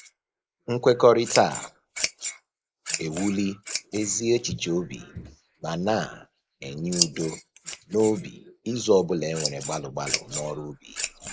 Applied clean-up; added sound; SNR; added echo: neural mask model Resemble Enhance denoiser.